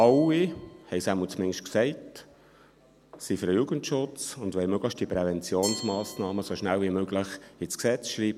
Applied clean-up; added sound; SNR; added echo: none; Glass; 19 dB; none.